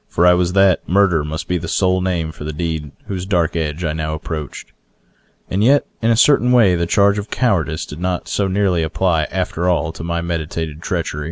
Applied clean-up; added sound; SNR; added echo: none; none; none; none.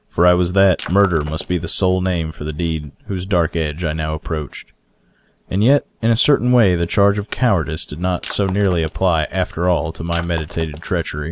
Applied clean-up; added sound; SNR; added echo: none; Shatter; 16 dB; none.